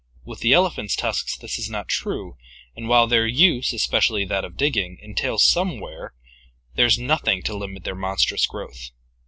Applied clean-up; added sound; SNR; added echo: none; none; none; none.